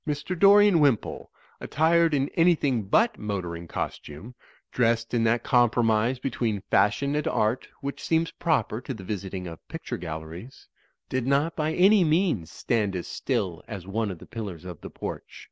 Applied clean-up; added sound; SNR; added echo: none; none; none; none.